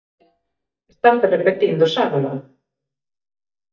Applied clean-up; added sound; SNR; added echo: neural mask model DeepFilterNet 3.